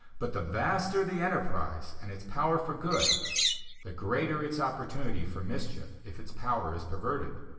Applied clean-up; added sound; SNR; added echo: none; Bird; -1 dB; reverberation time 1.0 s.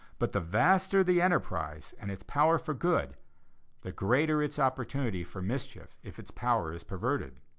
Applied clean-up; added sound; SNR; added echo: none; none; none; none.